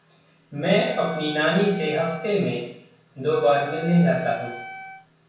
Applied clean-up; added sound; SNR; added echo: none; Wind instrument, woodwind instrument; 15 dB; reverberation time 0.7 s.